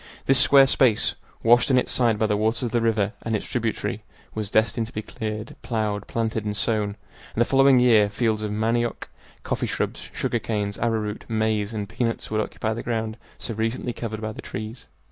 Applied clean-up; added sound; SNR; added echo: none; none; none; none.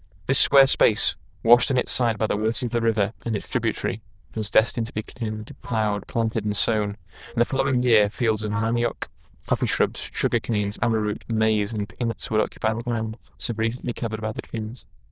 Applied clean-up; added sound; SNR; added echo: neural diffusion model UNIVERSE++.